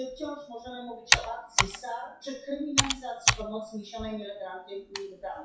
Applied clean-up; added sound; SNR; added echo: classical method WPE with log-MMSE.